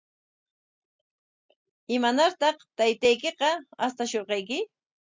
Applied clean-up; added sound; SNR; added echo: none; none; none; none.